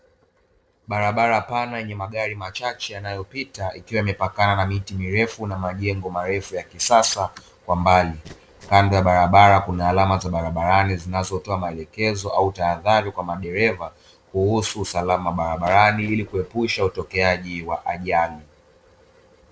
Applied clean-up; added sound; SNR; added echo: neural separator model SepFormer DNS4.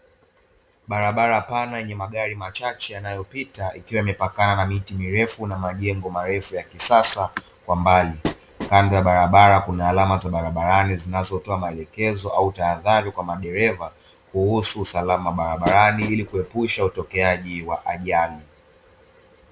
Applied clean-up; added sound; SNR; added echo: none; Train; 13 dB; none.